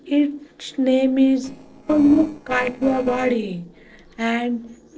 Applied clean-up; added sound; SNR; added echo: neural separator model SepFormer DNS4.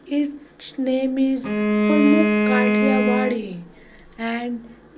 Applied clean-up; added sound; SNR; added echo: none; Bowed string instrument; -3 dB; reverberation time 0.2 s.